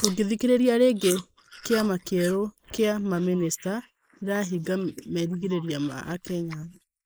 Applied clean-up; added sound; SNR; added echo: neural mask model Resemble Enhance denoiser.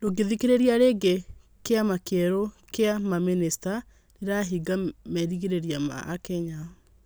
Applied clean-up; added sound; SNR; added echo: none; none; none; none.